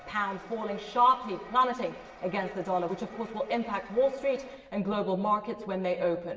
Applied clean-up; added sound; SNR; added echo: none; none; none; reverberation time 1.0 s.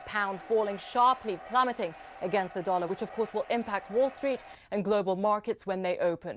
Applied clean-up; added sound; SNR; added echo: none; none; none; none.